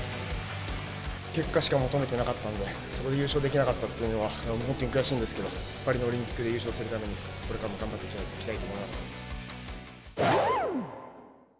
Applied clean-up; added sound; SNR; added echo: none; none; none; none.